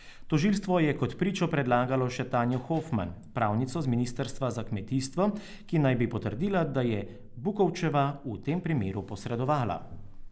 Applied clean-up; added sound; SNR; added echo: none; Buzz; 16 dB; none.